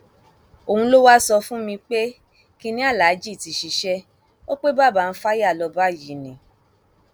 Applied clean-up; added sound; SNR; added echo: none; none; none; none.